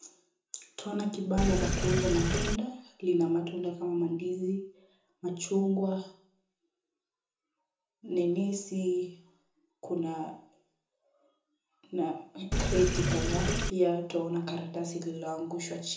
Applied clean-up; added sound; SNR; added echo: none; Sink (filling or washing); -4 dB; reverberation time 0.6 s.